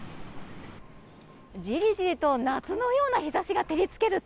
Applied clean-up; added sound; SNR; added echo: none; Squeak; 20 dB; none.